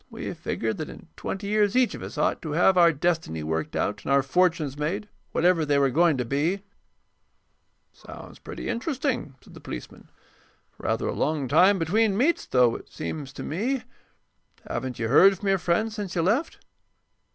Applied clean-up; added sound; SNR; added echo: none; none; none; none.